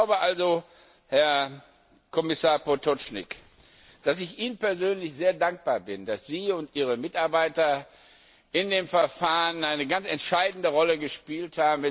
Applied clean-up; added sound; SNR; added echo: none; none; none; none.